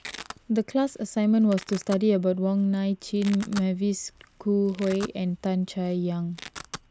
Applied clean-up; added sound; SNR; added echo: none; Domestic sounds, home sounds; 19 dB; none.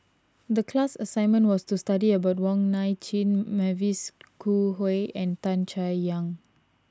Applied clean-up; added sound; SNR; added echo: none; none; none; none.